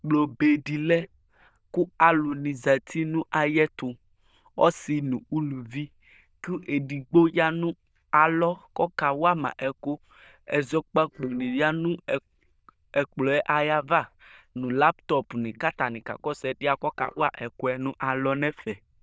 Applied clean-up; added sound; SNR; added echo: neural diffusion model UNIVERSE++.